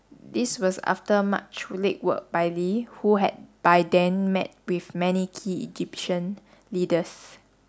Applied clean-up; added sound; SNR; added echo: none; none; none; none.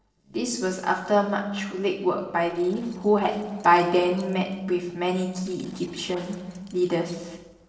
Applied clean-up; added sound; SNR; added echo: neural separator model SepFormer DNS4.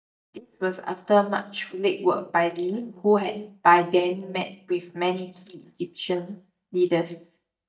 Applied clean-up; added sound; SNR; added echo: neural mask model DeepFilterNet 3.